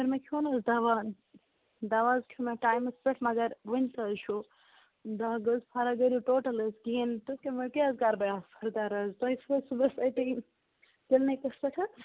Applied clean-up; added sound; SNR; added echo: none; Cowbell; 14 dB; none.